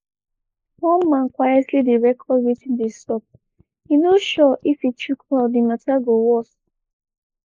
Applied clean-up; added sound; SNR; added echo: neural mask model Resemble Enhance denoiser.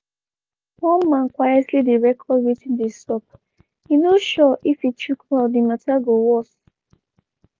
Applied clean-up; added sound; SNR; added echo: none; none; none; none.